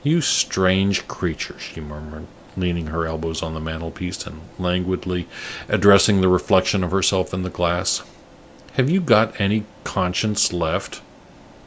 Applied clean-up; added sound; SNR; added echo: none; none; none; none.